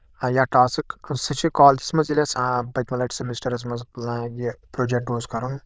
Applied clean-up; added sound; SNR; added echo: neural diffusion model UNIVERSE++.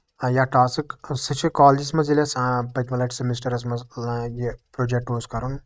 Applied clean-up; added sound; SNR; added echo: neural mask model RNNoise.